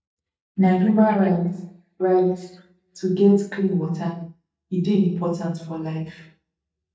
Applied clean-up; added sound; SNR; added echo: neural mask model DeepFilterNet 3.